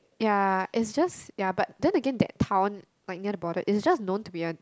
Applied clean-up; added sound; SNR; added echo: none; none; none; none.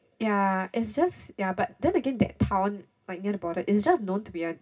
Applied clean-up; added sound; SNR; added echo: none; none; none; reverberation time 0.4 s.